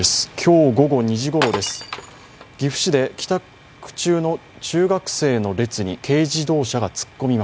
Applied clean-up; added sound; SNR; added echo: none; Glass; 11 dB; none.